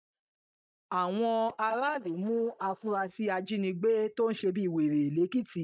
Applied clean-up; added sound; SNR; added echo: neural mask model DeepFilterNet 3.